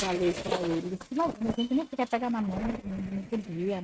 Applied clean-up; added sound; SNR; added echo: neural mask model RNNoise.